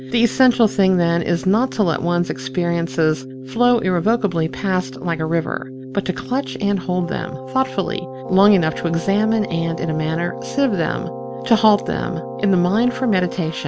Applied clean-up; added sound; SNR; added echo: none; Keyboard (musical); 11 dB; none.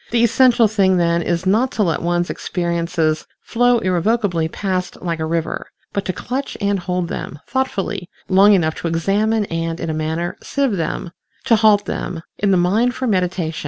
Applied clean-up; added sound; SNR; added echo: none; none; none; none.